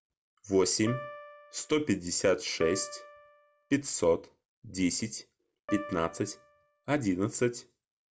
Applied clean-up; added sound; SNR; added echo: none; Piano; 14 dB; none.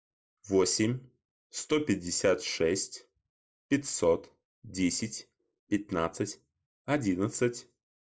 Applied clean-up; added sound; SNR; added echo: neural mask model Resemble Enhance denoiser.